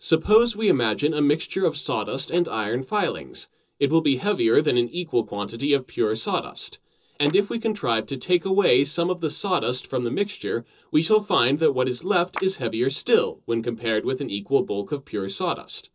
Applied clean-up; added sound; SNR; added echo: neural separator model SepFormer DNS4.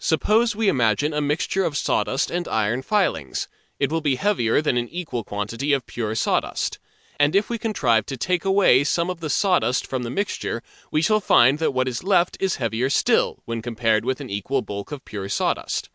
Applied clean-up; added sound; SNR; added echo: none; none; none; none.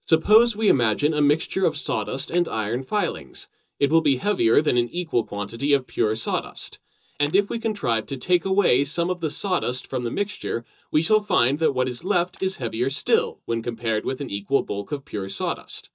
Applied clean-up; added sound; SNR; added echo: neural mask model DeepFilterNet 3.